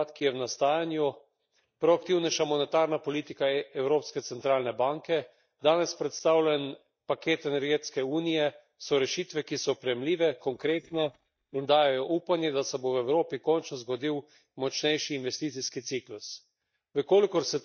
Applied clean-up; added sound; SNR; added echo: neural mask model DeepFilterNet 3.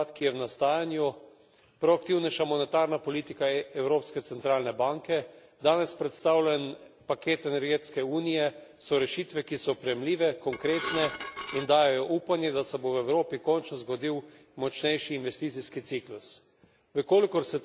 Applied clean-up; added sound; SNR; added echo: none; Dishes, pots, and pans / Glass; 7 dB; none.